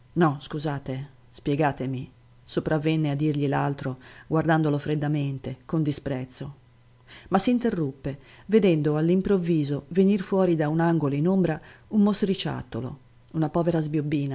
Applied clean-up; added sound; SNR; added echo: none; none; none; none.